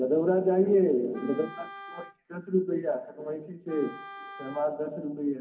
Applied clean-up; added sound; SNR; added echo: none; Wind instrument, woodwind instrument; 18 dB; reverberation time 0.4 s.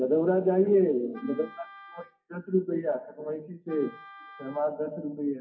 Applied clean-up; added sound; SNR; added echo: classical method WPE with log-MMSE.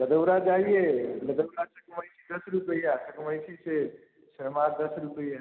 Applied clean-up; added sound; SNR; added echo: none; none; none; none.